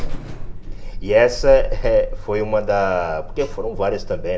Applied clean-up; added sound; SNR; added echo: none; Alarm; 5 dB; reverberation time 0.5 s.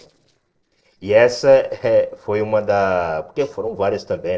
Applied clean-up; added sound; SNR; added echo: neural separator model SepFormer DNS4.